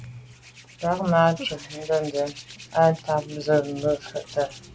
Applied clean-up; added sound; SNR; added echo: none; Hands; 19 dB; none.